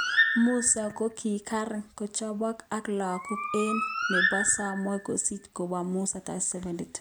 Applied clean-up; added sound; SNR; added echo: none; Bird; 3 dB; none.